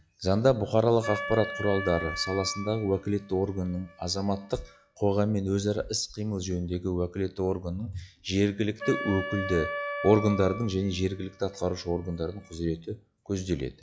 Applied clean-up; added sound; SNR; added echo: classical method log-MMSE.